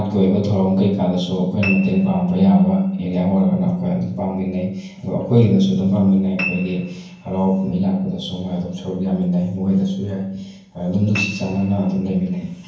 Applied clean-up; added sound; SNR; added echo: none; Piano; 17 dB; reverberation time 0.9 s.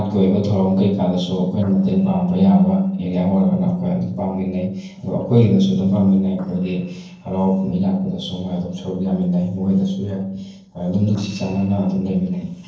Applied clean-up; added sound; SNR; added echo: neural separator model SepFormer DNS4.